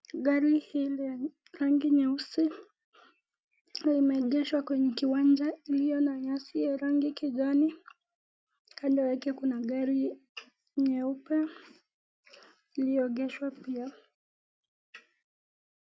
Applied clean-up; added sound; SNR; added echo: none; none; none; none.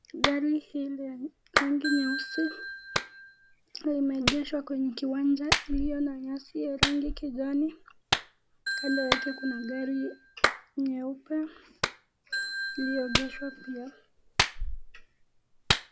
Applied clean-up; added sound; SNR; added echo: none; Ringtone / Bell + Clapping; 1 dB; none.